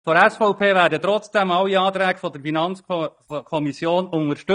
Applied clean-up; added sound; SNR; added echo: neural mask model DeepFilterNet 3.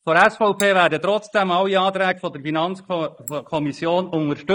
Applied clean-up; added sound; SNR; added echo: neural mask model Resemble Enhance denoiser.